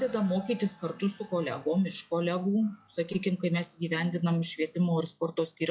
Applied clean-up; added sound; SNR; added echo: classical method log-MMSE.